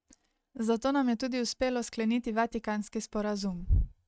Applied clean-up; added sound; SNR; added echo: neural mask model RNNoise.